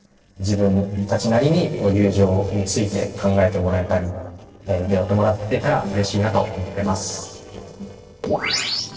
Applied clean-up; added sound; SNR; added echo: neural separator model SepFormer DNS4.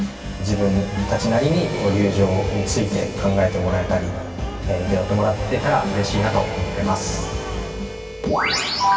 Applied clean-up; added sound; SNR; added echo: none; Harmonica; 14 dB; reverberation time 2.6 s.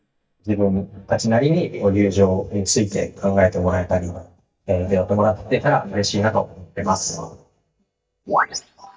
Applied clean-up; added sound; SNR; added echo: neural mask model DeepFilterNet 3.